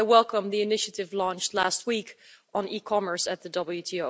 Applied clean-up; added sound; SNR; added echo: none; none; none; none.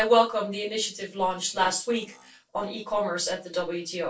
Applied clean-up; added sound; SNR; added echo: neural separator model SepFormer DNS4.